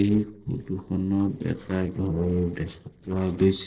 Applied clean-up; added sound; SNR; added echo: neural separator model SepFormer DNS4.